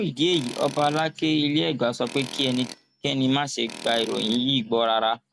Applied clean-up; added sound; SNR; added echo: none; Tools; 16 dB; none.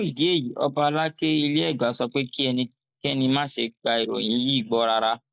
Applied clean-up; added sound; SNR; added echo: neural mask model Resemble Enhance denoiser.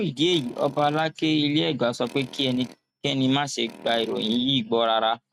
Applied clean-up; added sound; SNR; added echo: neural mask model RNNoise.